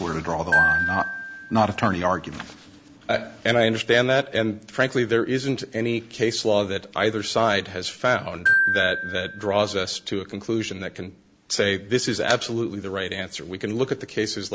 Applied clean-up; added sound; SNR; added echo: none; Glockenspiel; 3 dB; none.